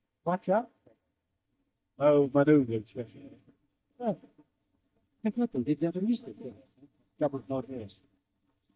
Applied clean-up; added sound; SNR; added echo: neural mask model DeepFilterNet 3.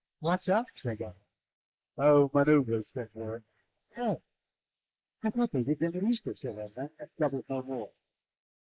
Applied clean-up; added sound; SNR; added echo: neural mask model Resemble Enhance denoiser.